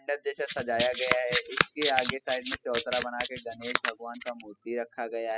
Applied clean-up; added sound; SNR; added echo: classical method spectral subtraction.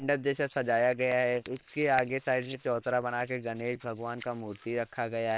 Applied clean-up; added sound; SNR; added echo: neural separator model SepFormer WHAM!.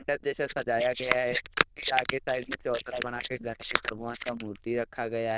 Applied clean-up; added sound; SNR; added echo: neural diffusion model UNIVERSE++.